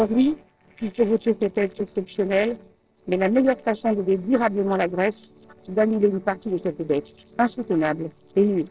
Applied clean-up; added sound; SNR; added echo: neural separator model SepFormer DNS4.